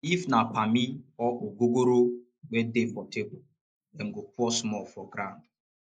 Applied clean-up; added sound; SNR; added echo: neural mask model Resemble Enhance denoiser.